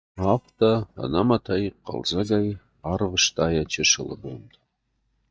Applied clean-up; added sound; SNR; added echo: neural mask model DeepFilterNet 3.